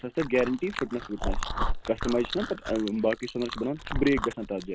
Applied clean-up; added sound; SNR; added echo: none; Chewing, mastication; 4 dB; none.